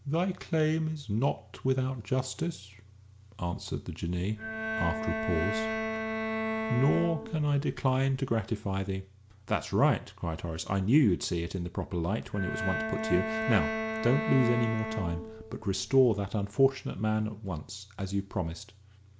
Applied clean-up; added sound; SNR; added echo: none; Bowed string instrument; 4 dB; none.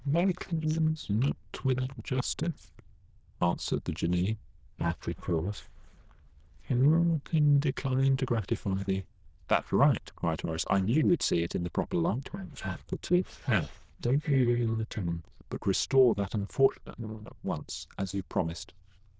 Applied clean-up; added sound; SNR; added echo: neural diffusion model UNIVERSE++.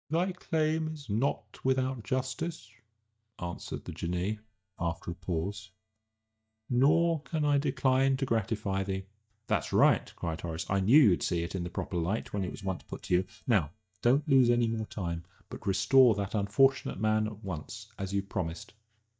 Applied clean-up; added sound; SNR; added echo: neural mask model DeepFilterNet 3.